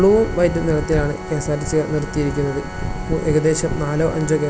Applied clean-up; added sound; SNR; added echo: none; Organ; 13 dB; none.